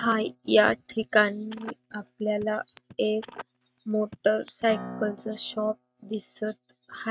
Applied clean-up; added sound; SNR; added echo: neural mask model RNNoise.